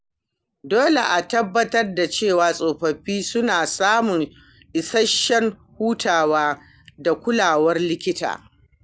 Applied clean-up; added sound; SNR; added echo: none; none; none; none.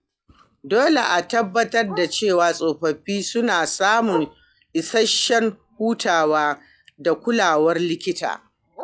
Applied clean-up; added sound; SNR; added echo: classical method log-MMSE.